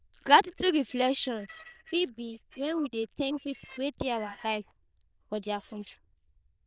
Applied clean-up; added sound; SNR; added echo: neural diffusion model UNIVERSE++.